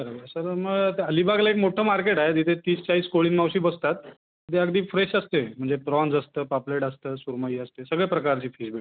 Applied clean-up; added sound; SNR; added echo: none; none; none; none.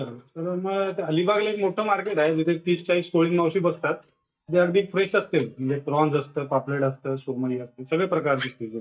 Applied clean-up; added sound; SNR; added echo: neural mask model DeepFilterNet 3.